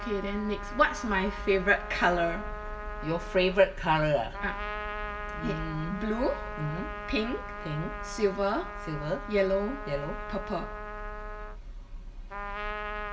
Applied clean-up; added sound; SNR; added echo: none; Trumpet; 9 dB; reverberation time 0.2 s.